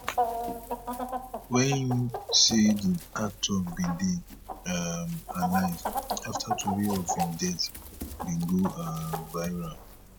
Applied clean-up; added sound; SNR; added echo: none; Chicken, rooster; 6 dB; none.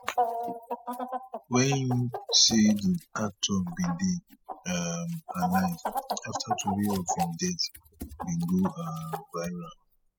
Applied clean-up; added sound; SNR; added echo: classical method spectral subtraction.